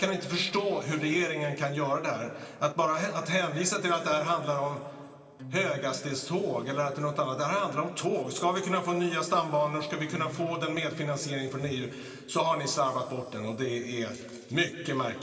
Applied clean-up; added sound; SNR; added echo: none; Acoustic guitar; 20 dB; reverberation time 2.6 s.